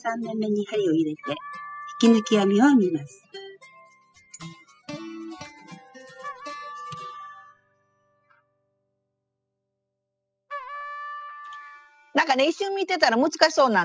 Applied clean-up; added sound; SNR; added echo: classical method spectral subtraction.